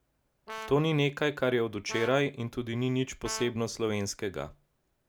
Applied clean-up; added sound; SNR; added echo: none; Brass instrument; 15 dB; none.